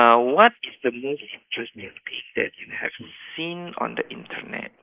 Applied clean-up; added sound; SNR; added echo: neural mask model Resemble Enhance denoiser.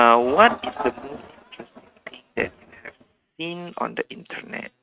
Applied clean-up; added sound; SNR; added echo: neural mask model RNNoise.